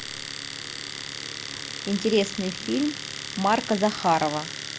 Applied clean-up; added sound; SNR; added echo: none; Domestic sounds, home sounds; 8 dB; none.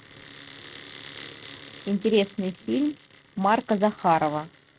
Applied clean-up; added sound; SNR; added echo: neural mask model RNNoise.